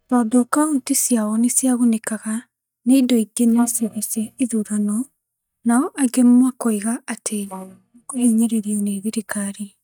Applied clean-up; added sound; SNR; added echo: neural mask model DeepFilterNet 3.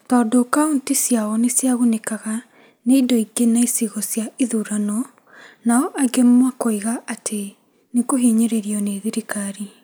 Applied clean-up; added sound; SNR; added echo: none; none; none; none.